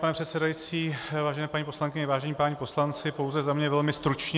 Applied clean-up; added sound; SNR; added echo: none; none; none; none.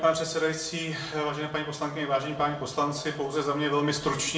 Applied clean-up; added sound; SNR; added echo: none; Burping, eructation; 19 dB; reverberation time 0.6 s.